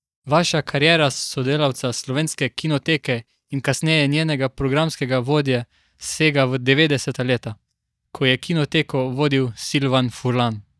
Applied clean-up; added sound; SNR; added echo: neural mask model DeepFilterNet 3.